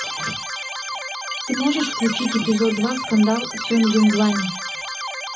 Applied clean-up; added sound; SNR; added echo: none; Keyboard (musical); 7 dB; reverberation time 0.4 s.